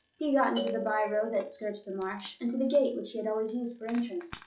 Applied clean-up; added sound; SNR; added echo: classical method log-MMSE.